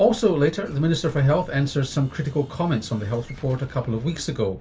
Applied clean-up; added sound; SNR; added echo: none; Explosion; 19 dB; reverberation time 0.2 s.